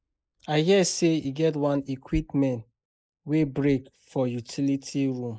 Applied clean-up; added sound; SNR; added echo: neural mask model Resemble Enhance denoiser.